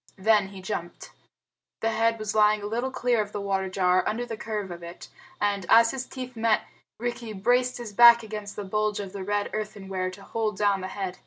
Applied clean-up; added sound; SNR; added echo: none; none; none; none.